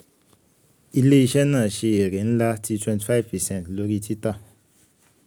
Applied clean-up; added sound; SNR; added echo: none; none; none; none.